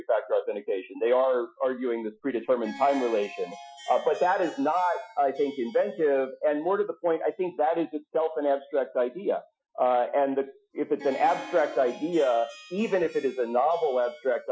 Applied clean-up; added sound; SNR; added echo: classical method Wiener filter.